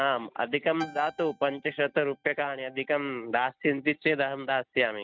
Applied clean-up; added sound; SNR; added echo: neural mask model RNNoise.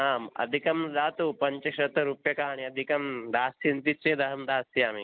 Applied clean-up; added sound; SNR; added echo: none; none; none; none.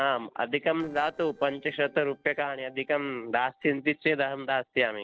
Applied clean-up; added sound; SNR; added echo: neural separator model SepFormer DNS4.